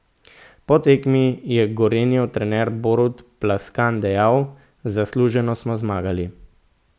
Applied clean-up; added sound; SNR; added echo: none; none; none; none.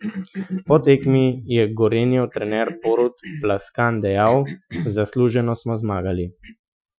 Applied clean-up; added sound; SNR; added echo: classical method Wiener filter.